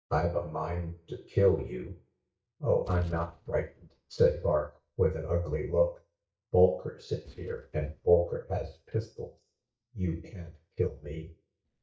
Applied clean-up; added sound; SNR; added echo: neural mask model DeepFilterNet 3.